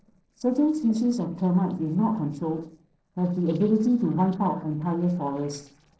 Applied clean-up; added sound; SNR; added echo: neural separator model SepFormer DNS4.